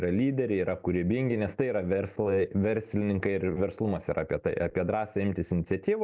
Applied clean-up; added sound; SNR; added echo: none; none; none; none.